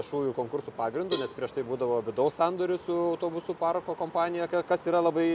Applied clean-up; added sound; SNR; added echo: none; Cowbell; 14 dB; none.